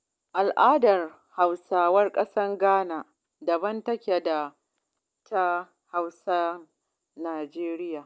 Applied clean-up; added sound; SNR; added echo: none; none; none; none.